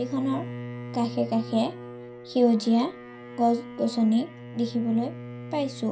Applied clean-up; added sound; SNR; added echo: none; Bowed string instrument; 12 dB; reverberation time 0.3 s.